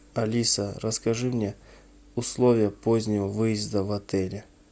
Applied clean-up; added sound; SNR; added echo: none; none; none; none.